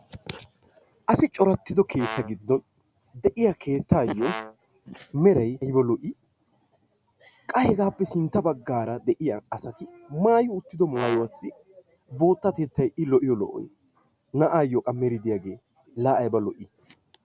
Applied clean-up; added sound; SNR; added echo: none; Brass instrument; 11 dB; none.